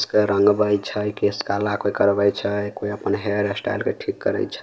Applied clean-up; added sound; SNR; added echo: none; none; none; none.